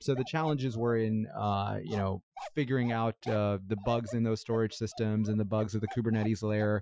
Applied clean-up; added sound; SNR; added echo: classical method Wiener filter.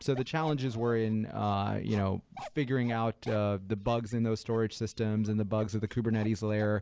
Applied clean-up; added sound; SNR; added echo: neural mask model Resemble Enhance denoiser.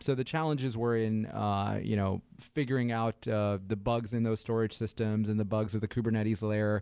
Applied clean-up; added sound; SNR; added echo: none; none; none; none.